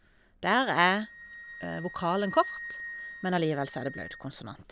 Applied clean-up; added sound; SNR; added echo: none; Wind instrument, woodwind instrument; 14 dB; none.